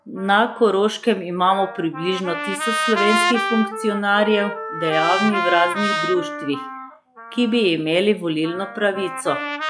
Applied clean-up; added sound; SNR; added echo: classical method log-MMSE.